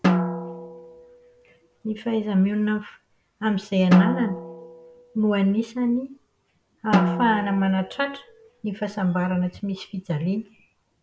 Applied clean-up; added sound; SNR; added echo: none; Drum; 2 dB; none.